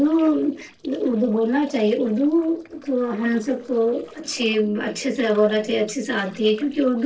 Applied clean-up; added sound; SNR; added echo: neural separator model SepFormer DNS4.